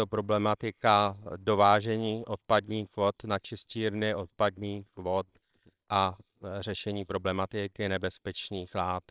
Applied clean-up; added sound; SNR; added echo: neural separator model SepFormer WHAMR!.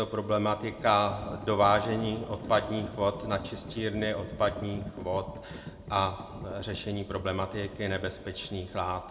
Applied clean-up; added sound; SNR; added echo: none; Livestock, farm animals, working animals; 14 dB; reverberation time 0.8 s.